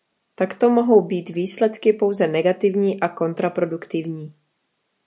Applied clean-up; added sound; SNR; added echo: none; none; none; none.